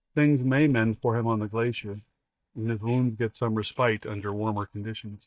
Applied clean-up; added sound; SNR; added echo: neural mask model DeepFilterNet 3.